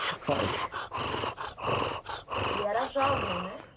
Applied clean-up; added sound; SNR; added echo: none; Breathing; -2 dB; none.